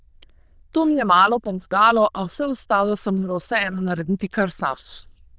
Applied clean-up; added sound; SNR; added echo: neural diffusion model UNIVERSE++.